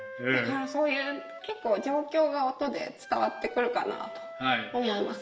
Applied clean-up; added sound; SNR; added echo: none; Wind instrument, woodwind instrument; 15 dB; reverberation time 0.7 s.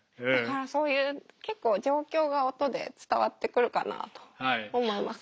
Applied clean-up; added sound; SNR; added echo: none; none; none; none.